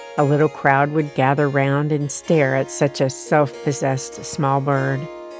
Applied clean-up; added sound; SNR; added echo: none; Harp; 17 dB; none.